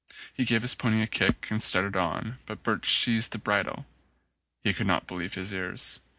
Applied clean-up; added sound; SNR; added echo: none; none; none; none.